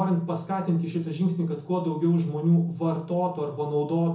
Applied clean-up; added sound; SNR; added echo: none; none; none; reverberation time 0.6 s.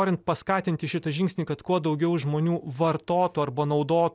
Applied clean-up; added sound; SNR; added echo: none; none; none; none.